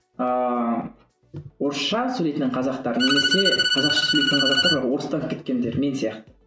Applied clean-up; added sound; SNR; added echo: none; Bowed string instrument; -2 dB; none.